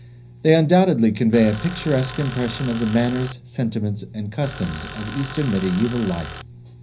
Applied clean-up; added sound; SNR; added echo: none; Tools; 14 dB; reverberation time 0.5 s.